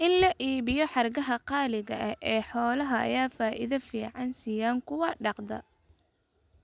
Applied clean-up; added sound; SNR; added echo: none; none; none; none.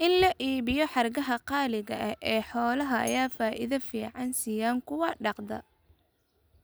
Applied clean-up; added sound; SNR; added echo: none; Bell; 20 dB; none.